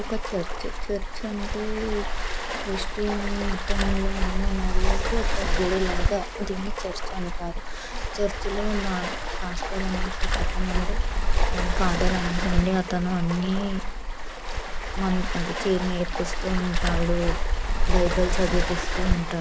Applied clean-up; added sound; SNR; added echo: none; Waves, surf; -4 dB; none.